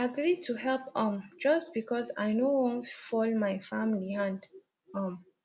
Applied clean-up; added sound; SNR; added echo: none; none; none; none.